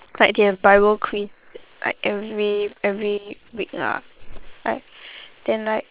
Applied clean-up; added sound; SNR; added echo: neural separator model SepFormer WHAM!.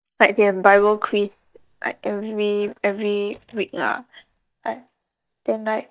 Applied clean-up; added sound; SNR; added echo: neural mask model DeepFilterNet 3.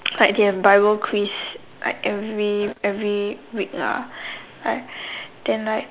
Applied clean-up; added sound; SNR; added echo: none; none; none; none.